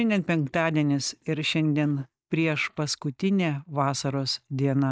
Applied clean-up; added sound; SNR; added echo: neural mask model DeepFilterNet 3.